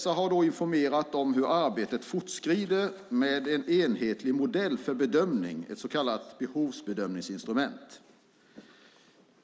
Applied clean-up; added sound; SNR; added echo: none; none; none; none.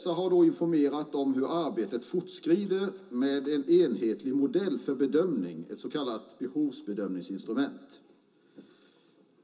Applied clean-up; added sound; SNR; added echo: none; none; none; reverberation time 0.2 s.